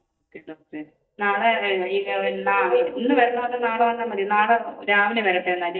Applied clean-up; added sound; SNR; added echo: neural mask model DeepFilterNet 3.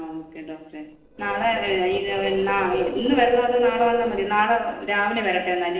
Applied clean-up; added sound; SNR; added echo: neural separator model SepFormer DNS4.